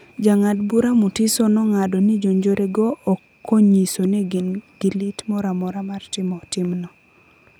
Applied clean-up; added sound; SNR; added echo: none; none; none; none.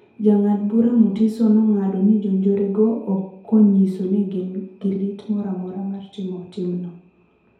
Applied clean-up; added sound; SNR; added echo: none; none; none; reverberation time 2.0 s.